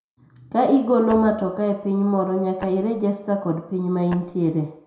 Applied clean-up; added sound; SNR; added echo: none; Tap; 18 dB; reverberation time 0.6 s.